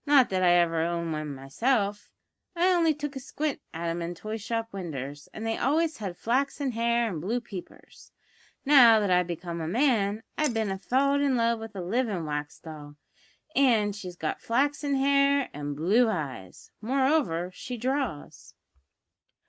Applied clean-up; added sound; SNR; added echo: neural mask model RNNoise.